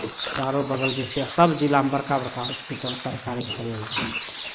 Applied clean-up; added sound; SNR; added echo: neural mask model Resemble Enhance denoiser.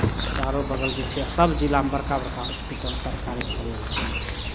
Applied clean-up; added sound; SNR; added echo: none; Chirp, tweet; 1 dB; none.